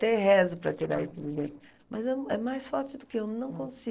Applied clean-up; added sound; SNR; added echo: neural separator model SepFormer DNS4.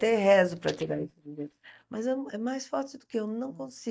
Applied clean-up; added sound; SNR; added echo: neural mask model DeepFilterNet 3.